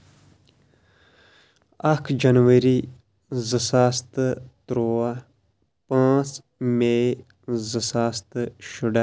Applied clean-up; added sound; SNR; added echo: none; none; none; none.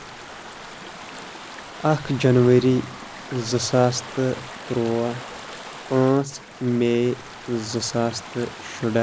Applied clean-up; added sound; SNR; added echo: none; Stream / Ocean; 14 dB; none.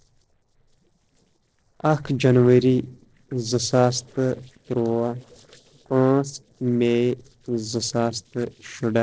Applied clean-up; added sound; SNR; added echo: neural separator model SepFormer DNS4.